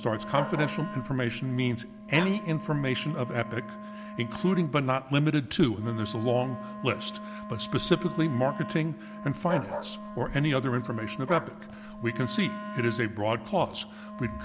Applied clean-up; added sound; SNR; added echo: none; Bark + Wind instrument, woodwind instrument; 10 dB; none.